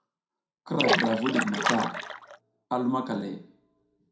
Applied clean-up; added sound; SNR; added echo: none; Splash, splatter; -2 dB; reverberation time 0.4 s.